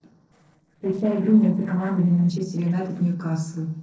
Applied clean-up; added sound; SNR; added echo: neural separator model SepFormer DNS4.